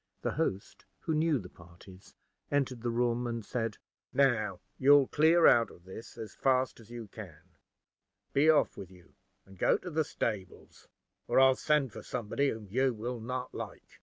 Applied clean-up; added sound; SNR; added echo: none; none; none; none.